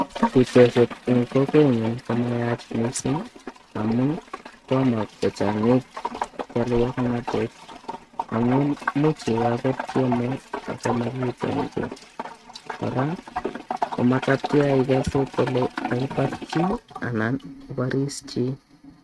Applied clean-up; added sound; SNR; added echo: neural mask model RNNoise.